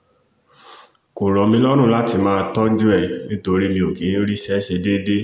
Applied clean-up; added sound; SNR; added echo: none; none; none; none.